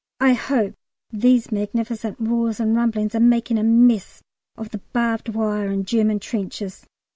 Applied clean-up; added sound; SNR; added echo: none; none; none; none.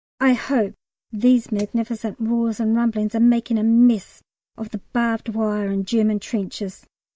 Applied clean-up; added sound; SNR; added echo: neural mask model DeepFilterNet 3.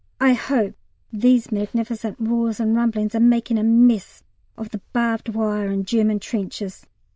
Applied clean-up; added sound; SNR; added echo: neural diffusion model UNIVERSE++.